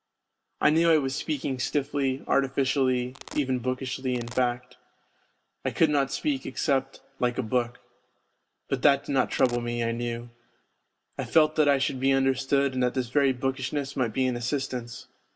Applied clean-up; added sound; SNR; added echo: none; Domestic sounds, home sounds; 17 dB; none.